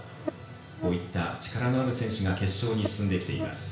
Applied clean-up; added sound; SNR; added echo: none; Buzz; 10 dB; reverberation time 0.5 s.